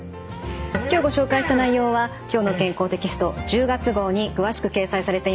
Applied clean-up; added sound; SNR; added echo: none; Fart; 9 dB; none.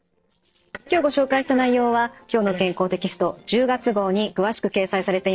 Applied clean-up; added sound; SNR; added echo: neural separator model SepFormer DNS4.